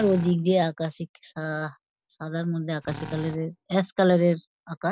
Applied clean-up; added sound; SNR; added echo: none; Drill; 19 dB; none.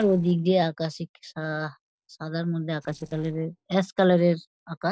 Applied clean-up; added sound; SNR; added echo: neural separator model SepFormer DNS4.